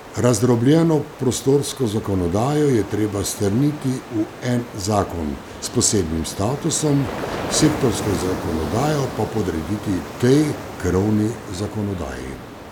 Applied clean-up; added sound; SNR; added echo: none; Ocean; 11 dB; none.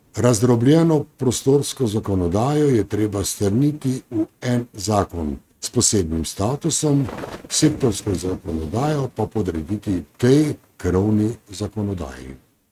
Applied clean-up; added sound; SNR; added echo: neural mask model RNNoise.